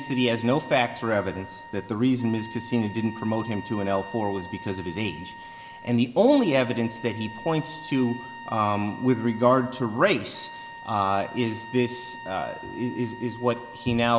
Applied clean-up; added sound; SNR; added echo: none; Trumpet; 16 dB; reverberation time 0.9 s.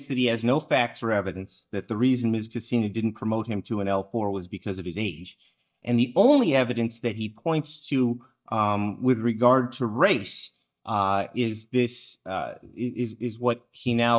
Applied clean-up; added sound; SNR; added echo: neural mask model DeepFilterNet 3.